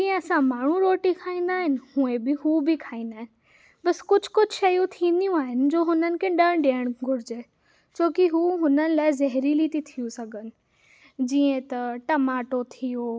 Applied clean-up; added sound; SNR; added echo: none; none; none; none.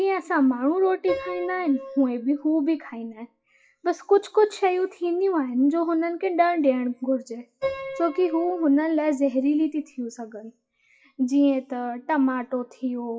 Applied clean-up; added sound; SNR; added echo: classical method WPE with log-MMSE.